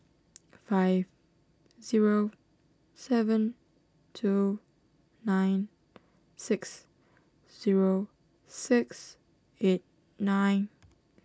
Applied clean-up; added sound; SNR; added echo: none; none; none; none.